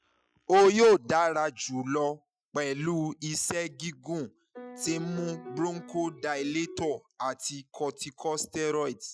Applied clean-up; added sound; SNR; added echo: classical method Wiener filter.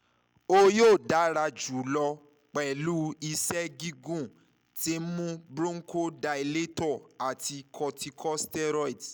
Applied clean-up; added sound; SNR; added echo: none; none; none; none.